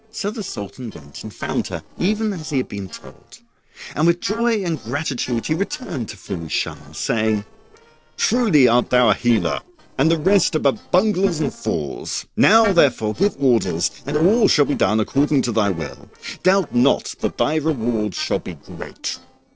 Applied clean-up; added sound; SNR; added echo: neural separator model SepFormer DNS4.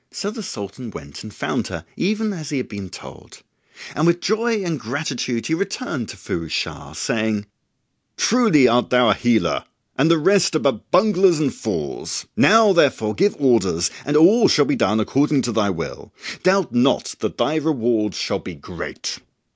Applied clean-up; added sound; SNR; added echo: none; none; none; none.